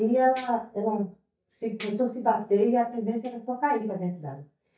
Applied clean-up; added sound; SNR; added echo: neural mask model DeepFilterNet 3.